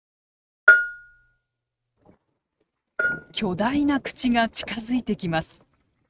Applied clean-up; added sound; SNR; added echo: neural mask model RNNoise.